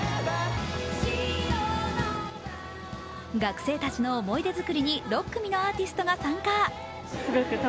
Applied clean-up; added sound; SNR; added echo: none; none; none; none.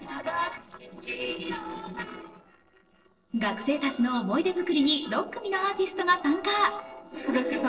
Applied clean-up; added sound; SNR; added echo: neural separator model SepFormer DNS4.